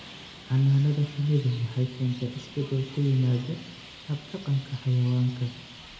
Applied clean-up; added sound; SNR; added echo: none; Traffic noise, roadway noise; 18 dB; reverberation time 0.6 s.